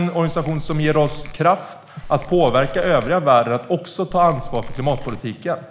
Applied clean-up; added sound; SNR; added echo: none; Squeak / Tools; 10 dB; none.